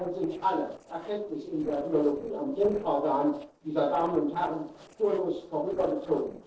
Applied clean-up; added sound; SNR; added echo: neural separator model SepFormer DNS4.